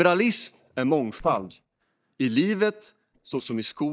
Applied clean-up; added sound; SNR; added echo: neural mask model DeepFilterNet 3.